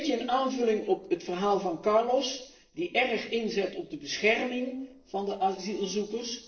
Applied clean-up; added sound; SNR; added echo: neural separator model SepFormer DNS4.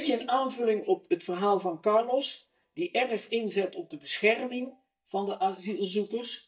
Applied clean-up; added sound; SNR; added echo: neural mask model DeepFilterNet 3.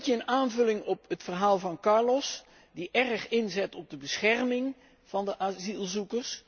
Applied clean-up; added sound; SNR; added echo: none; none; none; none.